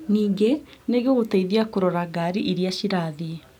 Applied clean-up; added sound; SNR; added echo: none; none; none; none.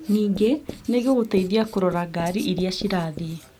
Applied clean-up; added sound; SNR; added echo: none; Writing; 18 dB; none.